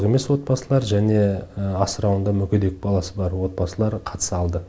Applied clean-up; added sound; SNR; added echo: none; none; none; none.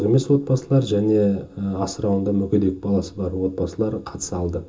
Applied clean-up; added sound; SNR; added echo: none; none; none; reverberation time 0.2 s.